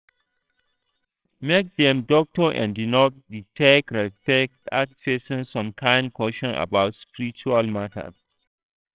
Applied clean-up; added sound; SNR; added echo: neural separator model SepFormer WHAMR!.